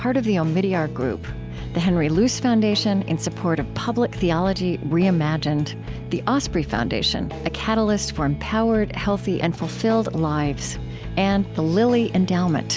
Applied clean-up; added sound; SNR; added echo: none; none; none; none.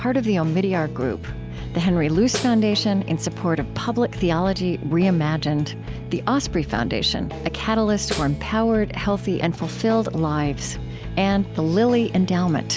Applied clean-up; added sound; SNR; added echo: none; Snare drum; 14 dB; none.